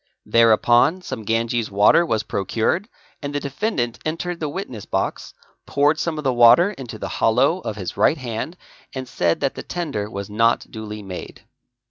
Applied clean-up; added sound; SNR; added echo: none; none; none; none.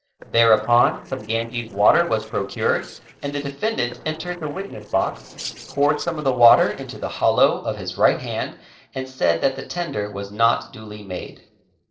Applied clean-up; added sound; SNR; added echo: neural separator model SepFormer DNS4.